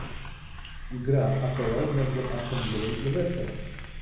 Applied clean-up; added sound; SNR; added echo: none; Hiss; 7 dB; reverberation time 1.0 s.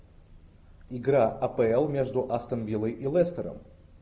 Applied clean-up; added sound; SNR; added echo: none; none; none; none.